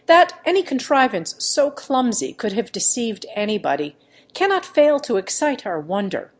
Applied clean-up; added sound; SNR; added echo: none; none; none; none.